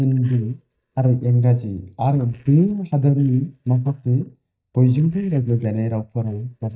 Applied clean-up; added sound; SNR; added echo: neural mask model DeepFilterNet 3.